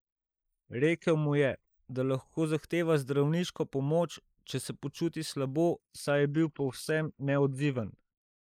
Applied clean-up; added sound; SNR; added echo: neural mask model Resemble Enhance denoiser.